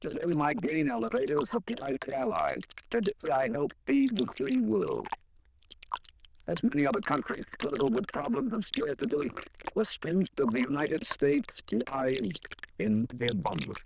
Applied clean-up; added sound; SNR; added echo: neural diffusion model UNIVERSE++.